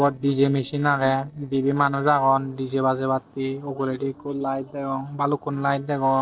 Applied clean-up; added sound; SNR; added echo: neural separator model SepFormer DNS4.